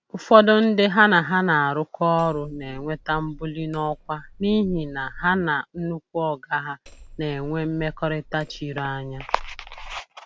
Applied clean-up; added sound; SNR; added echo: none; Hammer; 18 dB; none.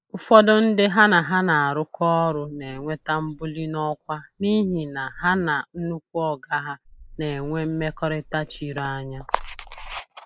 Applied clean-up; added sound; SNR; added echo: neural mask model Resemble Enhance denoiser.